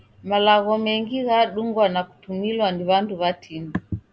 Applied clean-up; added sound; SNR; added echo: none; none; none; none.